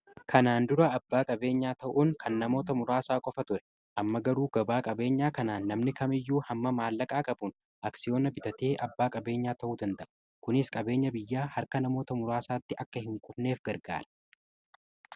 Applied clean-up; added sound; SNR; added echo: none; none; none; none.